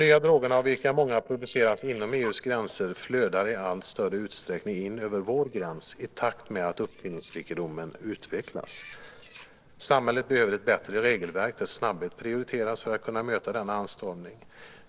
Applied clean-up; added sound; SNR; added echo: neural separator model SepFormer DNS4.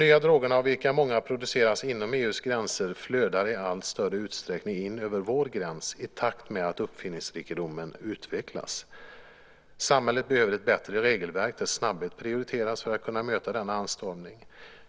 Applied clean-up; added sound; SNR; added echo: none; none; none; none.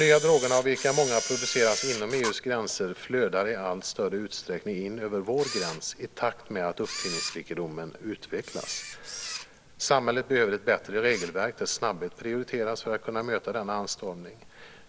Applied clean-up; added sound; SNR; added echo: none; Camera; 11 dB; none.